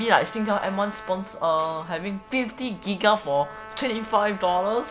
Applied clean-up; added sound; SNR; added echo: none; Trumpet + Tambourine; 15 dB; none.